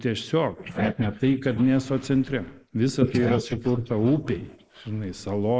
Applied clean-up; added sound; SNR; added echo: neural mask model Resemble Enhance denoiser.